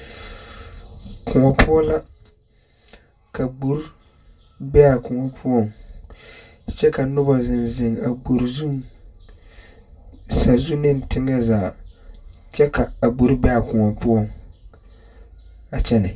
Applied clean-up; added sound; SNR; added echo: none; none; none; reverberation time 0.1 s.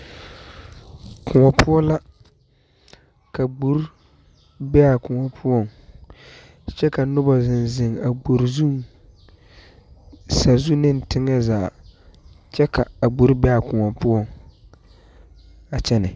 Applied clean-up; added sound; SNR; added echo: none; none; none; none.